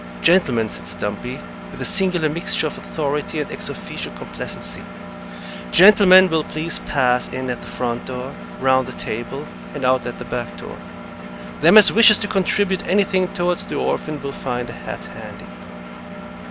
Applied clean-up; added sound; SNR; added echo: none; Engine; 12 dB; none.